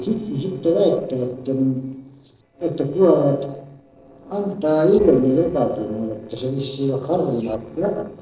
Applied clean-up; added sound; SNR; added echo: neural separator model SepFormer DNS4.